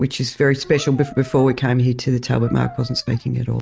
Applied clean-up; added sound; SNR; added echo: neural mask model RNNoise.